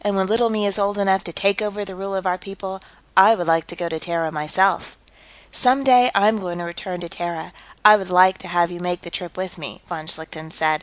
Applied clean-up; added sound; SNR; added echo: none; none; none; none.